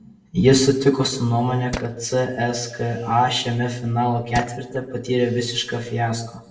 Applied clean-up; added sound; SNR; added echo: none; Tools; 16 dB; reverberation time 0.6 s.